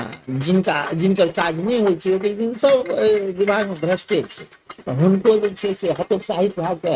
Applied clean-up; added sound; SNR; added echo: neural mask model RNNoise.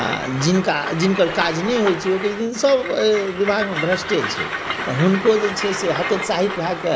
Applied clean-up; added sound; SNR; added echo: none; Train; 7 dB; none.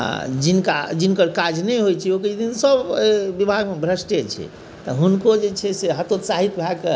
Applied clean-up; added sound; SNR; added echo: none; none; none; none.